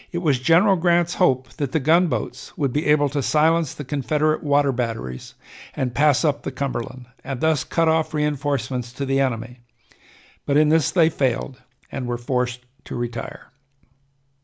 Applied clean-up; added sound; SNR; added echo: none; none; none; none.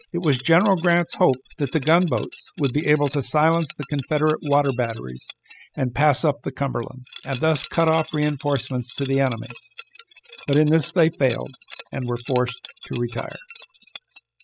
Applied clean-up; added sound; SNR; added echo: classical method spectral subtraction.